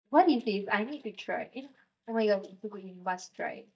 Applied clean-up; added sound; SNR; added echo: neural mask model DeepFilterNet 3.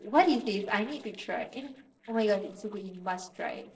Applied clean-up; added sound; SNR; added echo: neural separator model SepFormer DNS4.